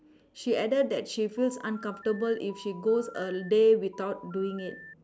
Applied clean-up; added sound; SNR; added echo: none; Telephone; 19 dB; none.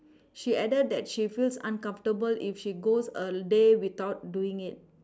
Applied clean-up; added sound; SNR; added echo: none; none; none; none.